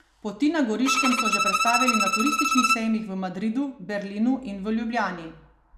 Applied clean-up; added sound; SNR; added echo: none; Bowed string instrument; -2 dB; none.